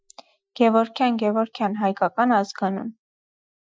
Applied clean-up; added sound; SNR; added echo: classical method Wiener filter.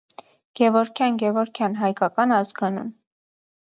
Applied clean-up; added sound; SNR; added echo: none; none; none; none.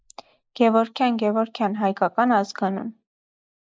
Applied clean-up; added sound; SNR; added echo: neural mask model Resemble Enhance denoiser.